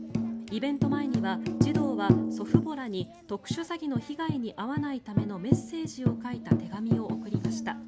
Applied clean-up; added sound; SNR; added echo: none; Tambourine; -4 dB; none.